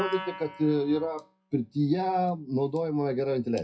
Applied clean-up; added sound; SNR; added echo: classical method WPE with log-MMSE.